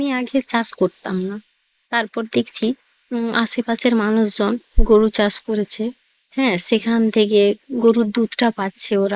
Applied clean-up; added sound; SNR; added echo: neural mask model Resemble Enhance denoiser.